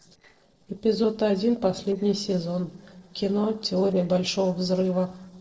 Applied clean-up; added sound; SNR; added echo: neural separator model SepFormer DNS4.